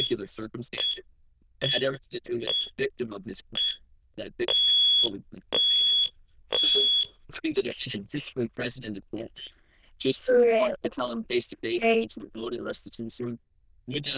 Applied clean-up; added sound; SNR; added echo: neural diffusion model UNIVERSE++.